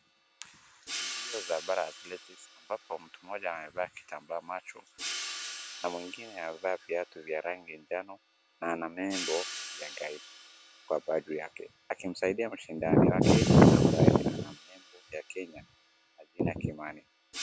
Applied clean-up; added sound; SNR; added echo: none; Hi-hat; 14 dB; none.